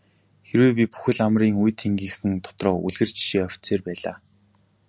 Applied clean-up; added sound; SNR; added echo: none; none; none; none.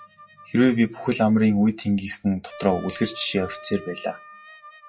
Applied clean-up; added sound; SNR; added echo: classical method WPE with log-MMSE.